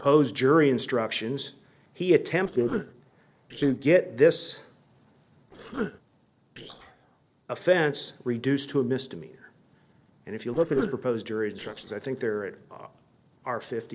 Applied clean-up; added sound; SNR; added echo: neural separator model SepFormer DNS4.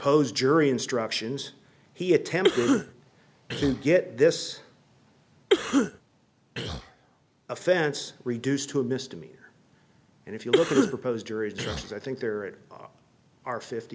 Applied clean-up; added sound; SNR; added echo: none; Cough; 0 dB; none.